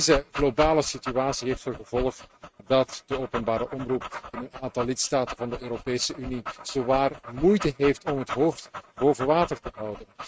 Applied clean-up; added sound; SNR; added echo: neural mask model RNNoise.